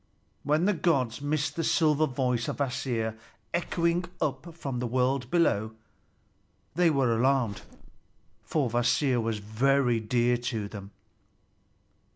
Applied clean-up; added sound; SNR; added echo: none; Zipper (clothing); 19 dB; none.